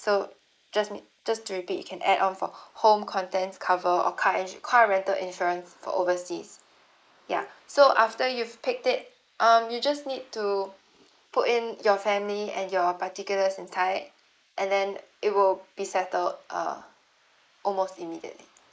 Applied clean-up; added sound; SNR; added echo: neural mask model Resemble Enhance denoiser.